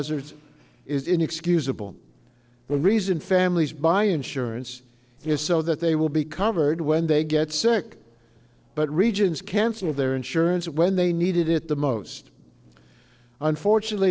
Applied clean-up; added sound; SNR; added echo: neural separator model SepFormer DNS4.